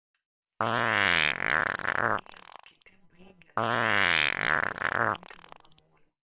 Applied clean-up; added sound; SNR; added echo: neural separator model SepFormer WHAMR!.